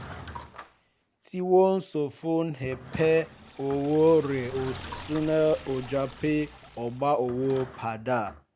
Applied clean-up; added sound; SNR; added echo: none; Liquid + Drawer open or close / Wood; 17 dB; none.